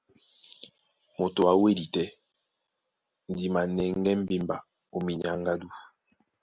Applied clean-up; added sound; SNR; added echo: none; none; none; none.